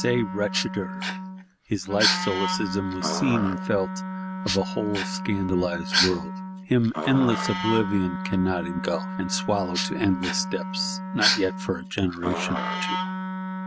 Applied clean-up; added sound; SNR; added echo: none; Dog + Wind instrument, woodwind instrument; 2 dB; none.